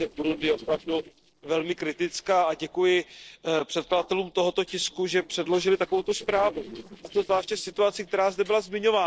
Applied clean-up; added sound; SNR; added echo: neural separator model SepFormer DNS4.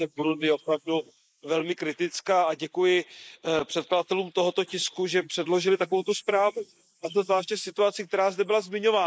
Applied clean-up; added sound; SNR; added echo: neural mask model Resemble Enhance denoiser.